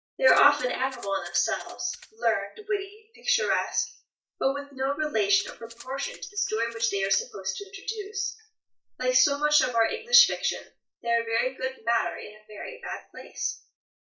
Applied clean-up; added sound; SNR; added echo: neural mask model DeepFilterNet 3.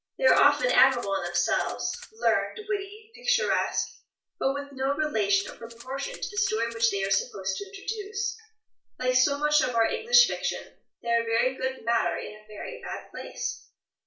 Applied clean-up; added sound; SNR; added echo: none; Rattle (instrument); 19 dB; reverberation time 0.3 s.